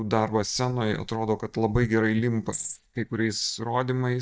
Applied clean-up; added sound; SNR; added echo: neural mask model DeepFilterNet 3.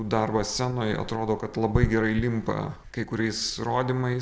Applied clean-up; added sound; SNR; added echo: none; none; none; none.